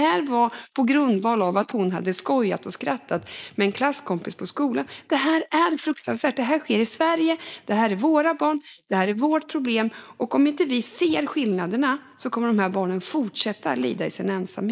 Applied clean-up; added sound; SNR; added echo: neural mask model Resemble Enhance denoiser.